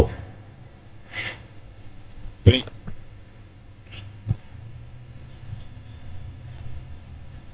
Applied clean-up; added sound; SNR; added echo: neural mask model DeepFilterNet 3.